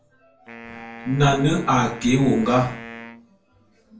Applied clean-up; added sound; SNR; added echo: none; Wind instrument, woodwind instrument; 17 dB; reverberation time 0.4 s.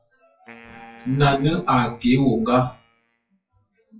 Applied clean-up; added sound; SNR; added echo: classical method WPE with log-MMSE.